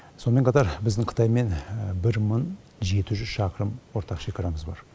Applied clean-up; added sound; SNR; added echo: none; none; none; none.